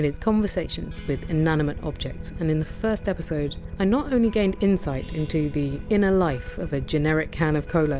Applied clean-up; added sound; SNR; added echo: none; Aircraft; 11 dB; none.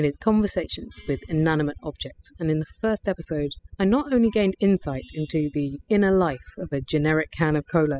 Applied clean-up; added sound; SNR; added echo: classical method spectral subtraction.